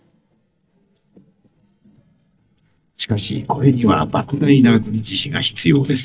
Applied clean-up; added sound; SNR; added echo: neural mask model DeepFilterNet 3.